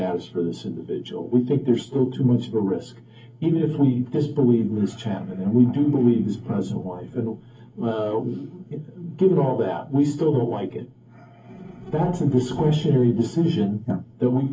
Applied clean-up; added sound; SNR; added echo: none; none; none; reverberation time 0.3 s.